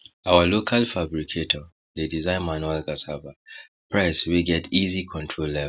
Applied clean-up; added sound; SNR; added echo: none; none; none; none.